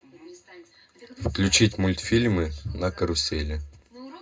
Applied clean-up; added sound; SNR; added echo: none; none; none; reverberation time 0.2 s.